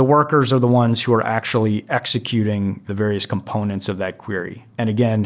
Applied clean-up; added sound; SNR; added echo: none; none; none; none.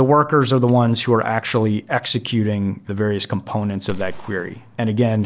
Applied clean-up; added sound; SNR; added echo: none; Gunshot, gunfire; 19 dB; none.